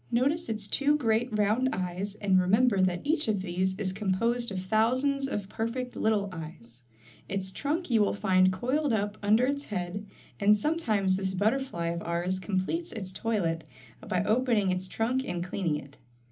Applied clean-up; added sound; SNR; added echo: none; none; none; reverberation time 0.4 s.